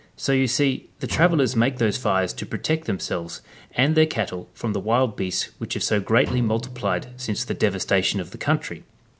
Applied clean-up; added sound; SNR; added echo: none; Drum; 16 dB; none.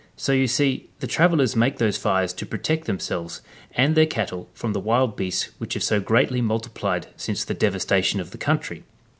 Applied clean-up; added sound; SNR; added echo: none; none; none; none.